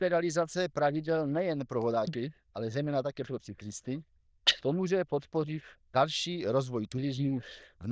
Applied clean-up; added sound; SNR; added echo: neural diffusion model UNIVERSE++.